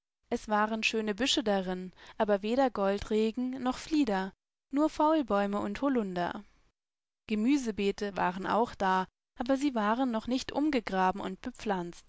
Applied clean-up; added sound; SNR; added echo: none; none; none; none.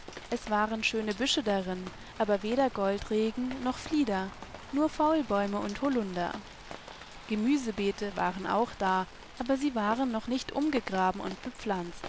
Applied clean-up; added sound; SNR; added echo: none; Rain; 15 dB; none.